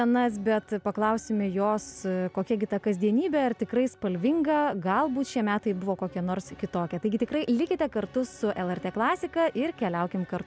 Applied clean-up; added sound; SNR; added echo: none; none; none; none.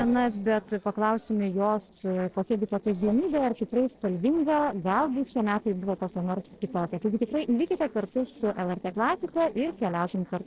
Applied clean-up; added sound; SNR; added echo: neural separator model SepFormer DNS4.